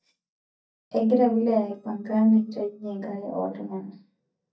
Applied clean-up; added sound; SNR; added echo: neural mask model DeepFilterNet 3.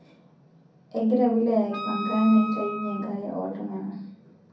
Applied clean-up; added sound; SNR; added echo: none; Wind instrument, woodwind instrument; 9 dB; reverberation time 0.6 s.